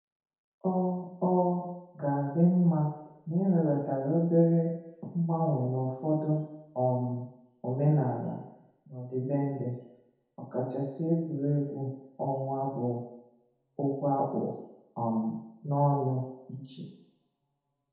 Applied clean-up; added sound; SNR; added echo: none; none; none; reverberation time 1.0 s.